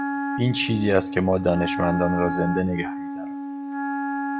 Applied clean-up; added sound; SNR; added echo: none; Wind instrument, woodwind instrument; 3 dB; none.